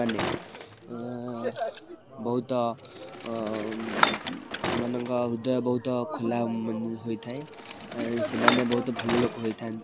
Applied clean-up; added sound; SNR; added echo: none; Bicycle; 4 dB; none.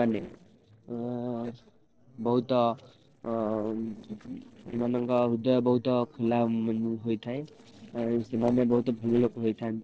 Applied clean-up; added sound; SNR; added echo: neural separator model SepFormer DNS4.